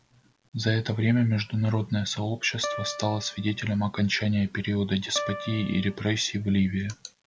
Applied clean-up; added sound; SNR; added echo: none; Piano; 12 dB; none.